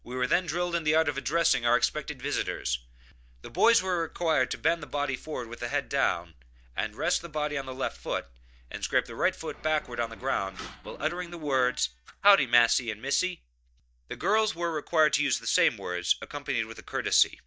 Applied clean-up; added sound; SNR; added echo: neural mask model DeepFilterNet 3.